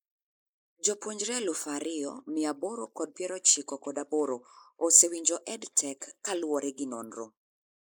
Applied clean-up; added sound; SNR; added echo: neural mask model Resemble Enhance denoiser.